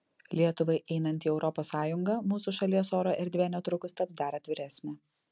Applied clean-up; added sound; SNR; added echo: none; none; none; none.